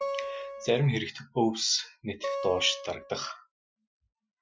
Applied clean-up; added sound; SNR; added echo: classical method Wiener filter.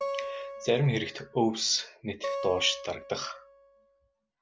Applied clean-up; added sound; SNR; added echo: none; Acoustic guitar; 8 dB; none.